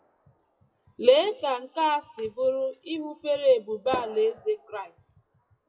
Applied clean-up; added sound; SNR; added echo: classical method WPE with log-MMSE.